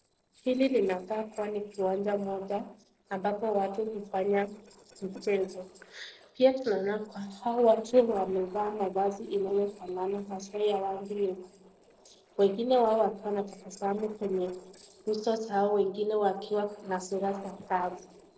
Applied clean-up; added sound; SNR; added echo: neural separator model SepFormer DNS4.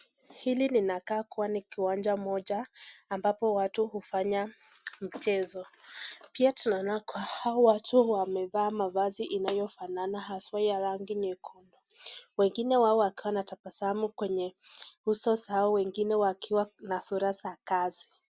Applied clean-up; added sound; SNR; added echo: none; none; none; none.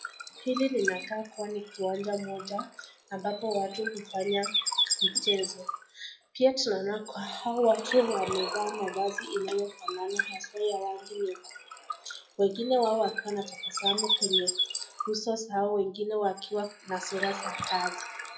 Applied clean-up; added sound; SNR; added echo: classical method WPE with log-MMSE.